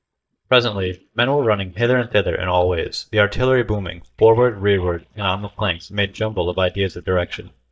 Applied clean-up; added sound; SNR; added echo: neural mask model DeepFilterNet 3.